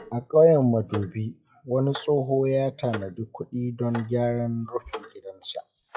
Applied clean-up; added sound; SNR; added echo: classical method WPE with log-MMSE.